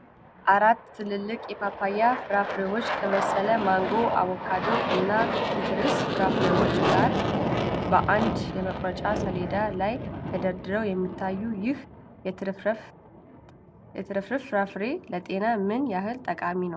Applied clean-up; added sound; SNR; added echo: none; Aircraft; 2 dB; none.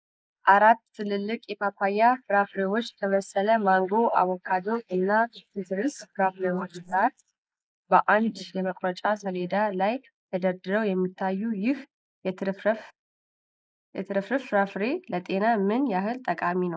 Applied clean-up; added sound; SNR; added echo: neural mask model Resemble Enhance denoiser.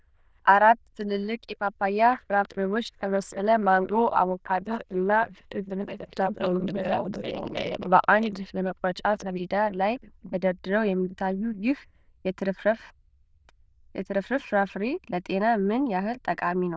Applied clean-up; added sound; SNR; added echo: neural diffusion model UNIVERSE++.